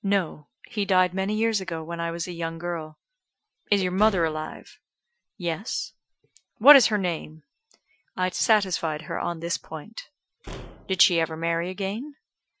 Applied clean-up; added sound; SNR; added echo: classical method Wiener filter.